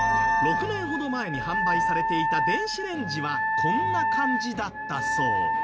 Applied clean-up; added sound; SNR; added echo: none; Wind instrument, woodwind instrument; -5 dB; none.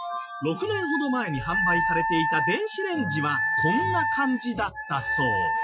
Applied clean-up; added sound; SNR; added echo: classical method Wiener filter.